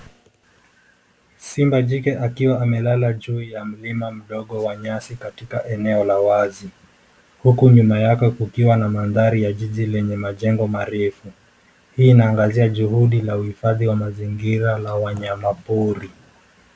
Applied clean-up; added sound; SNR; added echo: none; none; none; none.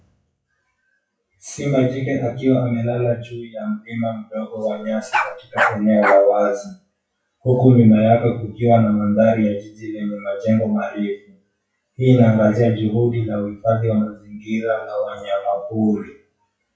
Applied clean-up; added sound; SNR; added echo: classical method WPE with log-MMSE.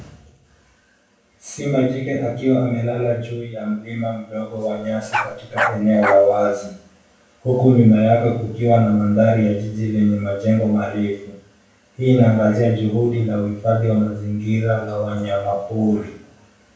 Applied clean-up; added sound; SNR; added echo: none; Bark; 6 dB; reverberation time 0.6 s.